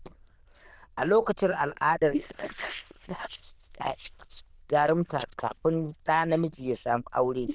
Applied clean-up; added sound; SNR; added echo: neural diffusion model UNIVERSE++.